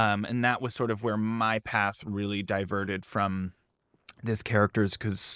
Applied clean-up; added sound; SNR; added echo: neural mask model Resemble Enhance denoiser.